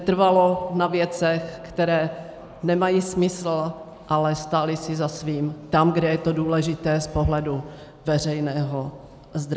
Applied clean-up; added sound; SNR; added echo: none; none; none; none.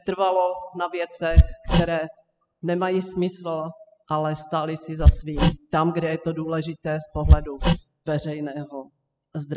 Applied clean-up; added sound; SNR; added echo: classical method spectral subtraction.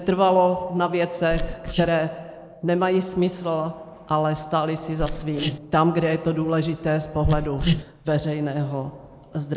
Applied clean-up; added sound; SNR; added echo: neural mask model Resemble Enhance denoiser.